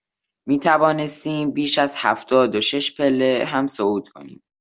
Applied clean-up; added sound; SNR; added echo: none; none; none; none.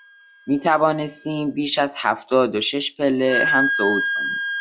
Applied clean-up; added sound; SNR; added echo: classical method log-MMSE.